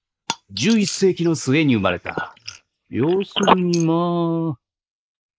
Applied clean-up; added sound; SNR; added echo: neural mask model Resemble Enhance denoiser.